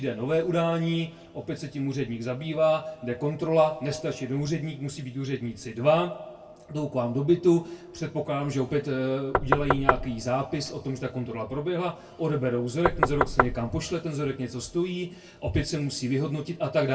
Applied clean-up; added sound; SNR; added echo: none; Knock; -1 dB; reverberation time 0.1 s.